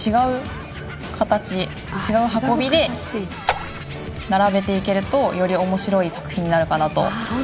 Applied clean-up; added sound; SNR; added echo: none; Raindrop / Splash, splatter; 9 dB; none.